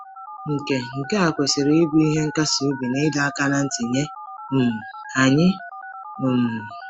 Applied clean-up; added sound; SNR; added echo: classical method spectral subtraction.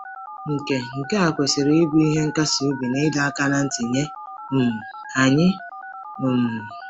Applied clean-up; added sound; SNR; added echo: none; Telephone; 14 dB; none.